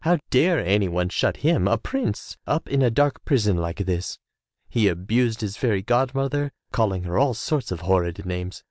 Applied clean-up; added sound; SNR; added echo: none; none; none; none.